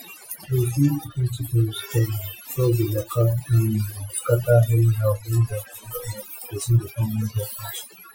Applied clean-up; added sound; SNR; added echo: classical method Wiener filter.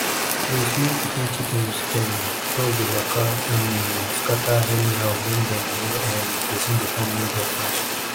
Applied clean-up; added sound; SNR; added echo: none; Fire; 0 dB; none.